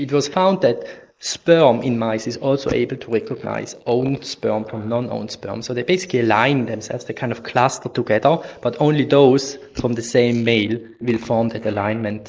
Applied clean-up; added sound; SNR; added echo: neural mask model Resemble Enhance denoiser.